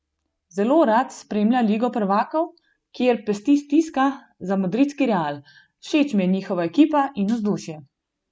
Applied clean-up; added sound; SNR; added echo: none; none; none; none.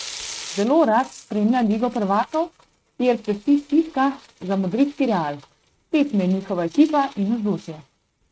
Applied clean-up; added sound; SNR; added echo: neural mask model RNNoise.